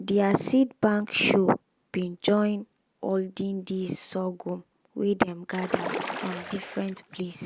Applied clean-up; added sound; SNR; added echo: none; Splash, splatter; 9 dB; none.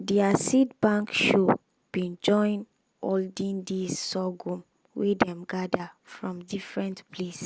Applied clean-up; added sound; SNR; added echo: none; none; none; none.